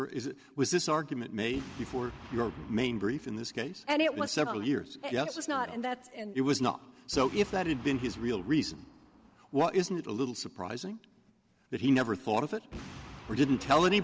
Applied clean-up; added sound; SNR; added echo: none; Boom; 19 dB; none.